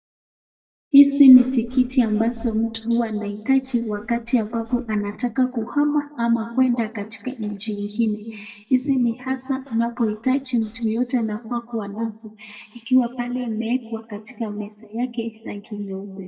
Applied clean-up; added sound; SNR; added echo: neural mask model DeepFilterNet 3.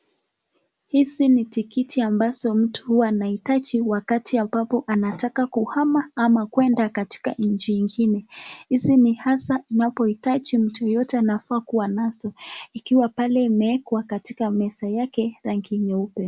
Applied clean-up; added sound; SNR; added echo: none; none; none; none.